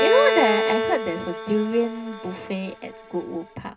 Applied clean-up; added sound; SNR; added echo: none; Bowed string instrument; 2 dB; reverberation time 0.2 s.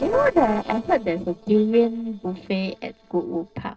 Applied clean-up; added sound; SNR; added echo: neural separator model SepFormer DNS4.